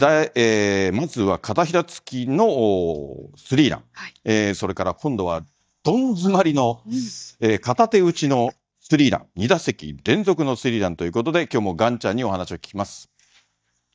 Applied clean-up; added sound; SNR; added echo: neural mask model DeepFilterNet 3.